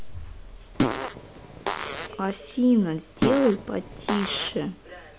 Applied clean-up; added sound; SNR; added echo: none; Fart; 2 dB; none.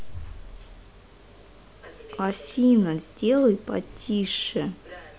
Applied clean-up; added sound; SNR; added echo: none; none; none; none.